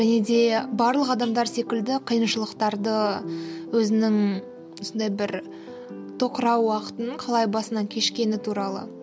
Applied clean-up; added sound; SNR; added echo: none; Guitar; 20 dB; none.